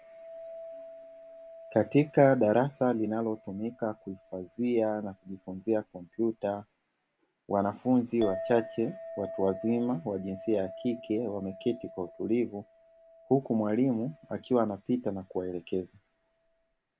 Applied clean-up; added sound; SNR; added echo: none; Chink, clink; 16 dB; none.